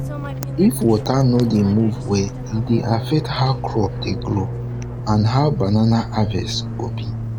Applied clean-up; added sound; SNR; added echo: none; Fixed-wing aircraft, airplane; 7 dB; none.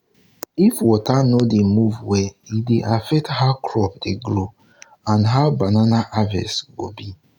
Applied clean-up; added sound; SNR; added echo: none; none; none; none.